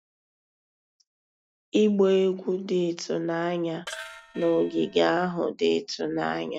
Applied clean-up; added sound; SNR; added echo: neural mask model RNNoise.